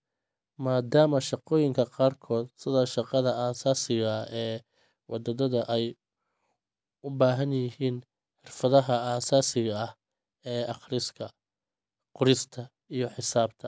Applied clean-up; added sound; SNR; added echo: none; none; none; none.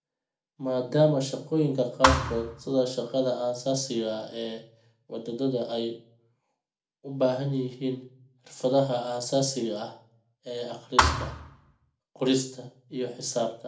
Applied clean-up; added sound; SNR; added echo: none; Thump, thud; -2 dB; reverberation time 0.4 s.